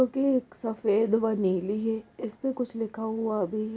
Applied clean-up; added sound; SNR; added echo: none; none; none; none.